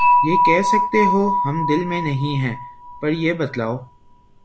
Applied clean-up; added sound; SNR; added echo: none; Dishes, pots, and pans / Chink, clink; -1 dB; none.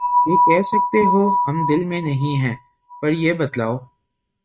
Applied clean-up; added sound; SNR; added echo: neural mask model RNNoise.